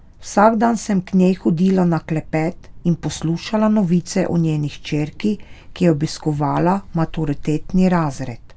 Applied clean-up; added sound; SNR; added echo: none; Thunder; 16 dB; none.